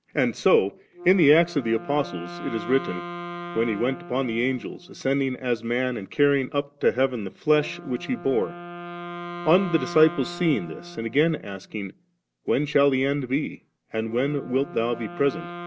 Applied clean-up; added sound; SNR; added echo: none; Wind instrument, woodwind instrument; 14 dB; none.